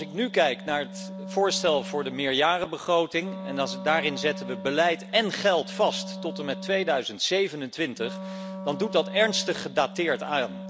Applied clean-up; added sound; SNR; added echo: none; Wind instrument, woodwind instrument; 12 dB; none.